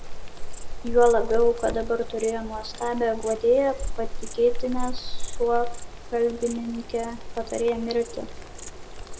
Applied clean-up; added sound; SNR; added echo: none; Insect; 3 dB; none.